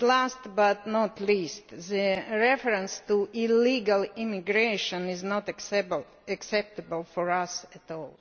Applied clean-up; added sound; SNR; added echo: none; none; none; none.